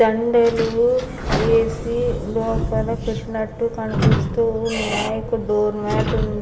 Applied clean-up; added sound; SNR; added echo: none; Squeak / Sliding door; 4 dB; reverberation time 0.9 s.